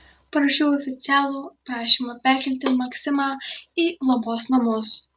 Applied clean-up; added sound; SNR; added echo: none; none; none; none.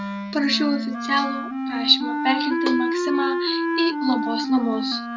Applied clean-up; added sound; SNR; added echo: none; Wind instrument, woodwind instrument; 1 dB; none.